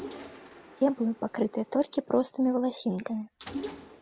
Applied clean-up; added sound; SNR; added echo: none; Mechanisms; 15 dB; none.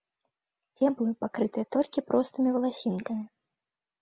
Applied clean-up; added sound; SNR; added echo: none; none; none; none.